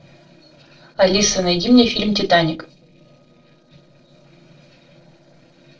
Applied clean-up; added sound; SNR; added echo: neural separator model SepFormer DNS4.